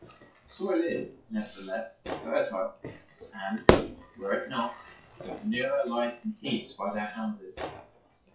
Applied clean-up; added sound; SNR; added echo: classical method WPE with log-MMSE.